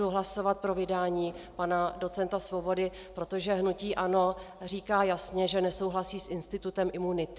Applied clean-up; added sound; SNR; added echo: none; none; none; none.